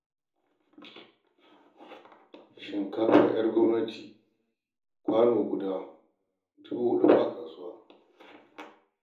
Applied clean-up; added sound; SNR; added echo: none; none; none; reverberation time 1.0 s.